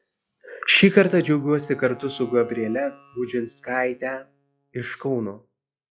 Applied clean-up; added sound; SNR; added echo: classical method log-MMSE.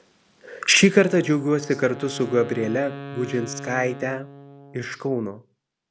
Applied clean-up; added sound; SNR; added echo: none; Wind instrument, woodwind instrument; 16 dB; none.